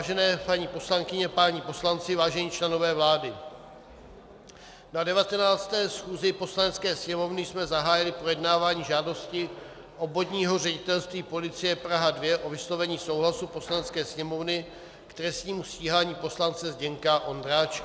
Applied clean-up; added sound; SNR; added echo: none; none; none; none.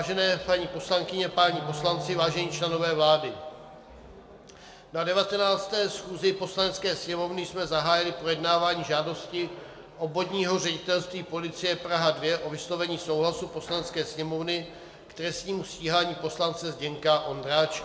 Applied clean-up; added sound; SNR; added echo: none; Wind instrument, woodwind instrument; 12 dB; reverberation time 0.6 s.